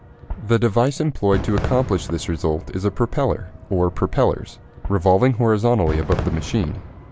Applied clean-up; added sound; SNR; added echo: none; Fireworks; 11 dB; none.